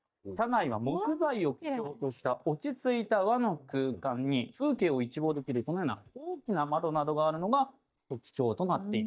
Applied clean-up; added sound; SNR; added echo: neural mask model DeepFilterNet 3.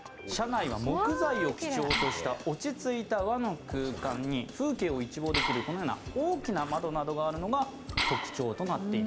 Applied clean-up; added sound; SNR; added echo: none; Liquid; 7 dB; none.